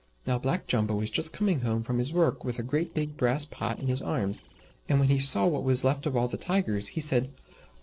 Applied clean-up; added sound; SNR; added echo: neural separator model SepFormer DNS4.